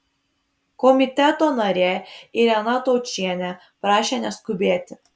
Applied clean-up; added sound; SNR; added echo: none; none; none; none.